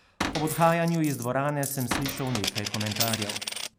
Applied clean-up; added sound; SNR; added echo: none; Coin (dropping) + Cupboard open or close / Door; 5 dB; none.